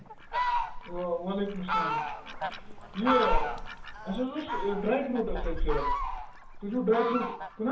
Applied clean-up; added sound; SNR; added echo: none; Fowl; 0 dB; reverberation time 0.4 s.